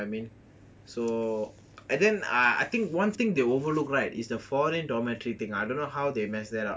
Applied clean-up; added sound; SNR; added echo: none; none; none; none.